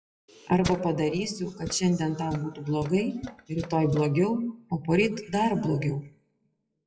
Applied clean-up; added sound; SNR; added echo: classical method WPE with log-MMSE.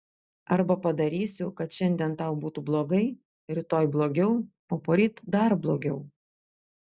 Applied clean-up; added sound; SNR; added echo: none; none; none; none.